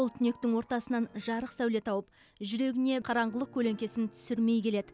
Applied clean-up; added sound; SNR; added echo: none; none; none; none.